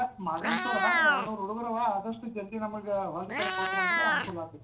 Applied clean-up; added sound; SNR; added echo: none; Meow; -2 dB; reverberation time 0.4 s.